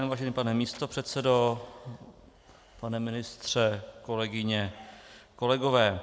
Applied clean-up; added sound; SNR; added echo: none; none; none; none.